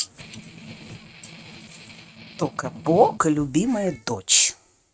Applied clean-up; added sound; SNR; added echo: neural mask model RNNoise.